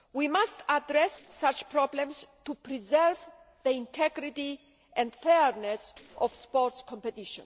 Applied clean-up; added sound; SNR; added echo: neural separator model SepFormer DNS4.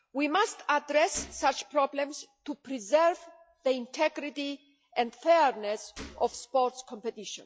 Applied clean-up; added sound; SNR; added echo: classical method log-MMSE.